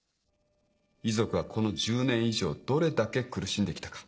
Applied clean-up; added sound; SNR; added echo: neural separator model SepFormer DNS4.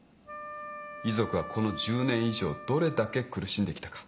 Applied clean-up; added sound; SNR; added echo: none; Wind instrument, woodwind instrument; 12 dB; none.